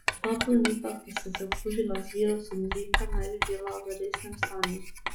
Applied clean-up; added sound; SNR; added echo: classical method log-MMSE.